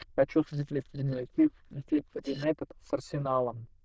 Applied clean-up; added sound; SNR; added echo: neural diffusion model UNIVERSE++.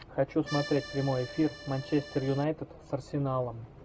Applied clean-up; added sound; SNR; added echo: none; Accordion; 12 dB; none.